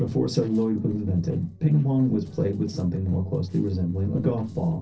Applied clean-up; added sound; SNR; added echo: neural separator model SepFormer DNS4.